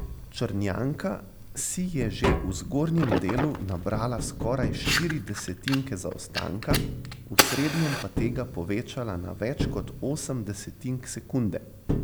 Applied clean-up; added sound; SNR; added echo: none; Tap + Fire; 1 dB; none.